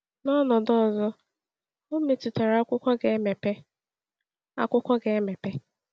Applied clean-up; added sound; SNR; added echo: none; none; none; none.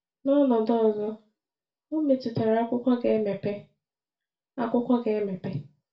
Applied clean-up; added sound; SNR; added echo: none; none; none; reverberation time 0.3 s.